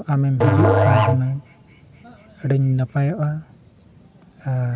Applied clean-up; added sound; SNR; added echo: none; Musical instrument; -2 dB; none.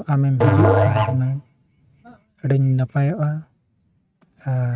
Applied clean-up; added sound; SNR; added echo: neural mask model RNNoise.